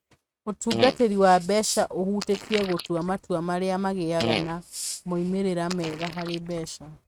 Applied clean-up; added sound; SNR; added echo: neural mask model RNNoise.